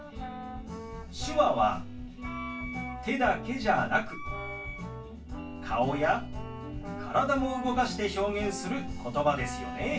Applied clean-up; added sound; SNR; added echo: none; Wind instrument, woodwind instrument; 13 dB; reverberation time 0.2 s.